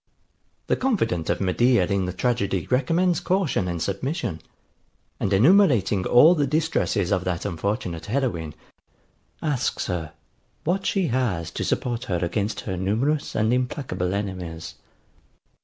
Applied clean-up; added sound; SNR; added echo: none; none; none; none.